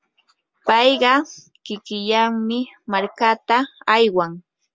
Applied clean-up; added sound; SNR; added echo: none; none; none; none.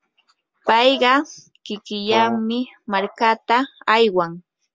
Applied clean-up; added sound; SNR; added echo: none; Brass instrument; 6 dB; none.